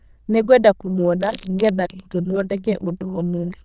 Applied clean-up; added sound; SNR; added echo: neural diffusion model UNIVERSE++.